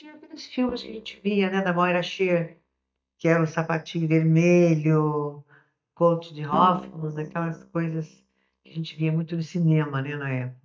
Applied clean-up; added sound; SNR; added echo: neural mask model DeepFilterNet 3.